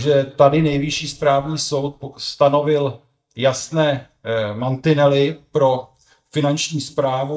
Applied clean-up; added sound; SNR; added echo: neural mask model DeepFilterNet 3.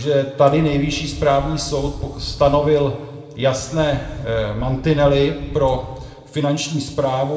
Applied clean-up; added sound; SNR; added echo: none; Wind; 13 dB; reverberation time 1.7 s.